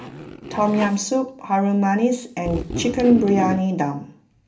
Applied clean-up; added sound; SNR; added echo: none; Zipper (clothing); 11 dB; reverberation time 0.3 s.